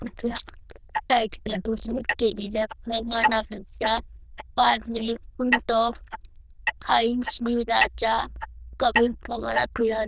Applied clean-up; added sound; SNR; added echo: neural diffusion model UNIVERSE++.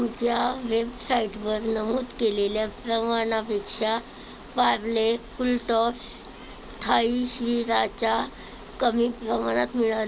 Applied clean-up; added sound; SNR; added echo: none; none; none; none.